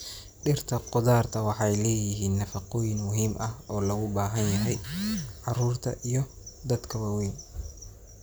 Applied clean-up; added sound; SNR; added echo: none; none; none; none.